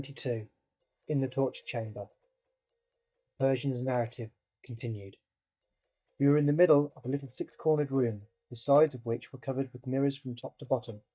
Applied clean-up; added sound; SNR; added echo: neural mask model DeepFilterNet 3.